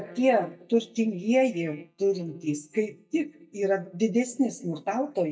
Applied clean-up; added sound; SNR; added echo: neural mask model DeepFilterNet 3.